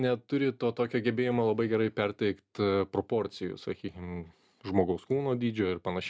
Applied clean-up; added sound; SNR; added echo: none; none; none; none.